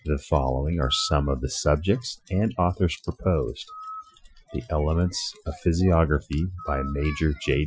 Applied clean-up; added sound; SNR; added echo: classical method Wiener filter.